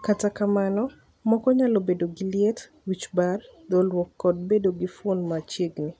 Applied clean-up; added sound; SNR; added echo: none; none; none; none.